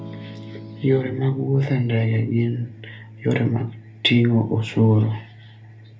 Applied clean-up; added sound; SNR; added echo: none; Electric guitar / Strum; 18 dB; reverberation time 0.3 s.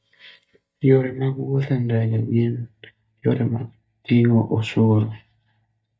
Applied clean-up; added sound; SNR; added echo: neural mask model DeepFilterNet 3.